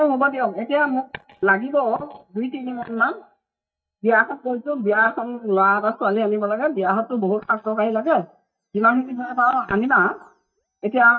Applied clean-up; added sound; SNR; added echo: neural mask model DeepFilterNet 3.